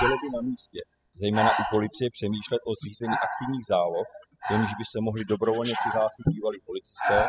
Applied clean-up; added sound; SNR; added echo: classical method spectral subtraction.